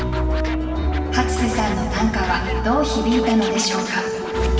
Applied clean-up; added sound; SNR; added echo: none; Scratching (performance technique); 14 dB; reverberation time 2.4 s.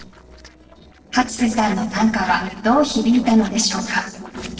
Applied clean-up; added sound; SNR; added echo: neural separator model SepFormer DNS4.